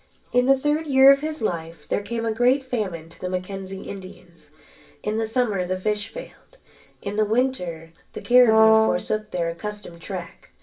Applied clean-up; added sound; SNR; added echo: none; Brass instrument; -4 dB; reverberation time 0.2 s.